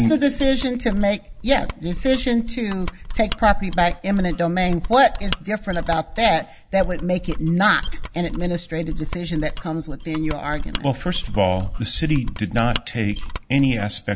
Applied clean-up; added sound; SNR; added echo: none; Mechanisms; 6 dB; none.